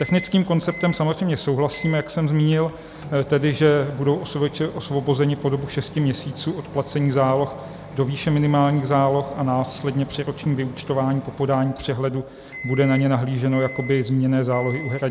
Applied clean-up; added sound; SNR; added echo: none; Microwave oven; 17 dB; none.